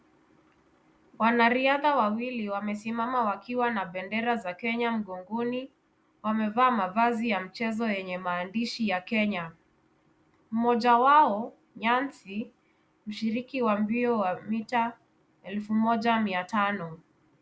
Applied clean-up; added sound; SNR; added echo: none; none; none; none.